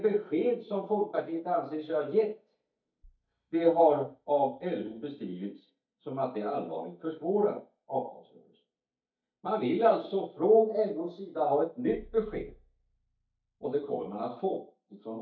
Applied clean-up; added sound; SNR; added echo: neural mask model DeepFilterNet 3.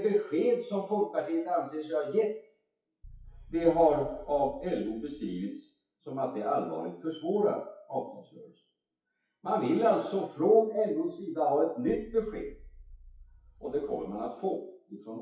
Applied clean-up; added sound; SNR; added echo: classical method WPE with log-MMSE.